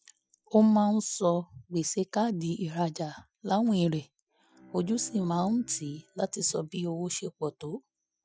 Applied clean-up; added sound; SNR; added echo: classical method Wiener filter.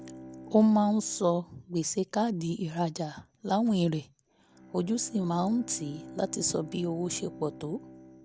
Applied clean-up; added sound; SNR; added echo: none; Bowed string instrument; 18 dB; none.